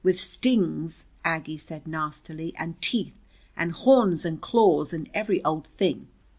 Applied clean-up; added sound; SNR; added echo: none; none; none; none.